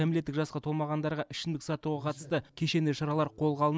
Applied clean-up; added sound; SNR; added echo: none; none; none; none.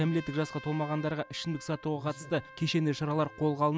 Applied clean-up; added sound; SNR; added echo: none; Trumpet; 19 dB; none.